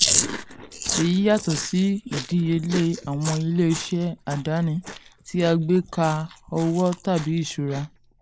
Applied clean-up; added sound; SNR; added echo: neural mask model Resemble Enhance denoiser.